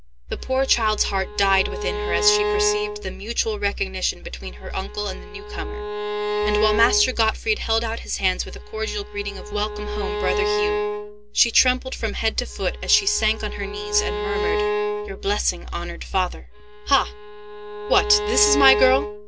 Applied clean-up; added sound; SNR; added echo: none; Bowed string instrument; 4 dB; none.